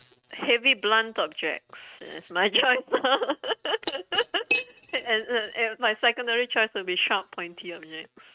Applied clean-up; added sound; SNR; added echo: neural mask model RNNoise.